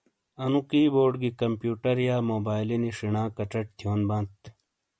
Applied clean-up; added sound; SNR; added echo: none; none; none; none.